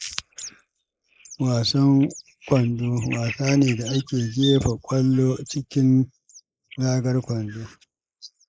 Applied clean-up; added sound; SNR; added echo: neural mask model Resemble Enhance denoiser.